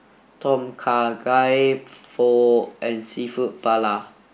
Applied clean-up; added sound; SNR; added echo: none; none; none; none.